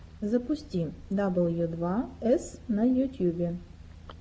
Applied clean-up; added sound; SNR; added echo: none; none; none; none.